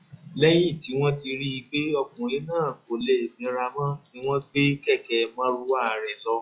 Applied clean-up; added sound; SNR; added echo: classical method log-MMSE.